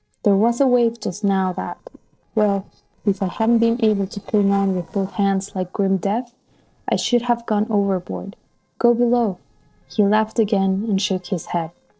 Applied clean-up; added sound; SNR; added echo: neural separator model SepFormer DNS4.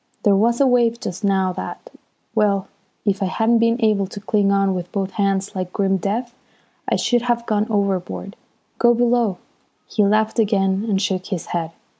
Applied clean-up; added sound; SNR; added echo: none; none; none; none.